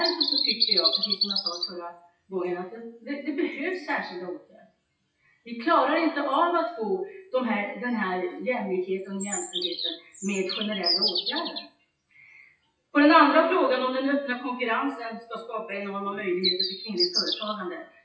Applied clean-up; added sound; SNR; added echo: classical method WPE with log-MMSE.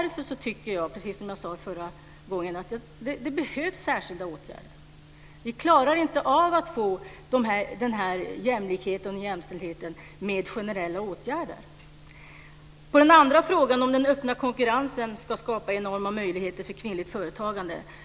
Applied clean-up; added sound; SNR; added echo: none; none; none; none.